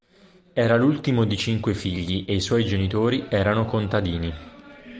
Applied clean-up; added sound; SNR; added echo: none; none; none; none.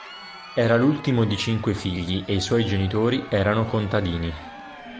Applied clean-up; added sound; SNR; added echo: none; Crowd; 18 dB; none.